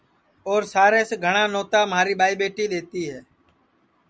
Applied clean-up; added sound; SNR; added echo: none; none; none; none.